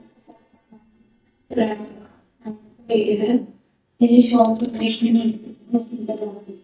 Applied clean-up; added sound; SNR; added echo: neural mask model DeepFilterNet 3.